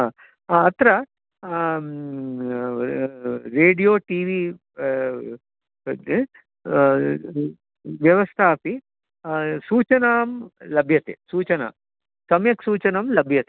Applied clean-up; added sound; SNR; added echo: none; none; none; none.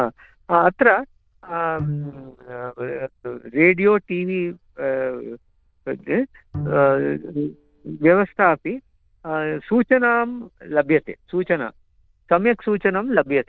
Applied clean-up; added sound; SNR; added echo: neural diffusion model UNIVERSE++.